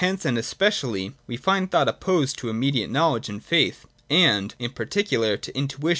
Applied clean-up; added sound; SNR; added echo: none; none; none; none.